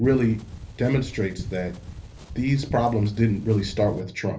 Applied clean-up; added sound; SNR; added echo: none; Wind; 13 dB; reverberation time 0.3 s.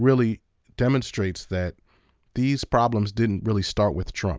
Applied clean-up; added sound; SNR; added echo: none; none; none; none.